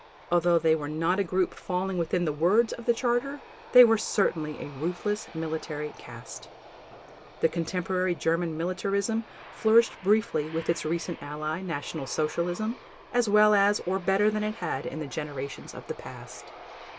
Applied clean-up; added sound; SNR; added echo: none; Aircraft; 20 dB; none.